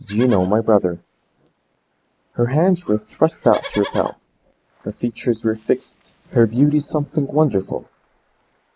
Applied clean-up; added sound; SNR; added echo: neural mask model Resemble Enhance denoiser.